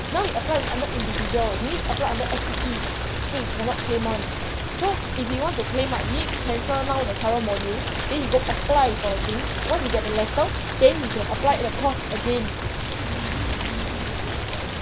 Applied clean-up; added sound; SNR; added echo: none; Rain; 1 dB; none.